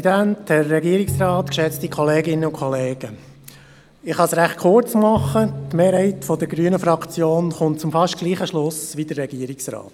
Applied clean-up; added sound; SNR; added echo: none; Bowed string instrument; 12 dB; none.